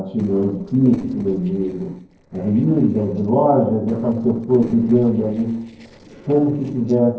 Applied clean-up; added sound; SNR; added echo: neural separator model SepFormer DNS4.